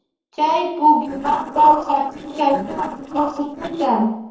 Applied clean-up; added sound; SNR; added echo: neural separator model SepFormer DNS4.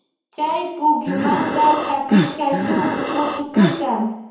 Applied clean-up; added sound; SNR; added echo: none; Breathing; -2 dB; reverberation time 0.9 s.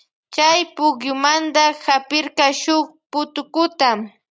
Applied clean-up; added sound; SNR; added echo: none; none; none; none.